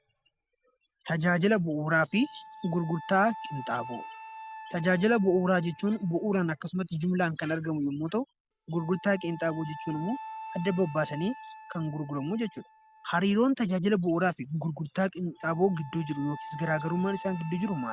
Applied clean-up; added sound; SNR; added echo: none; Wind instrument, woodwind instrument; 16 dB; none.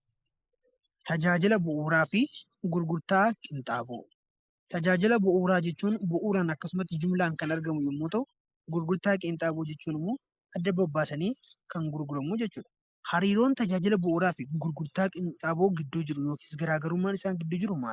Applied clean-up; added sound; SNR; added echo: neural mask model Resemble Enhance denoiser.